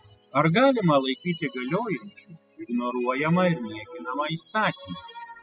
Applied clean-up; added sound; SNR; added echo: classical method spectral subtraction.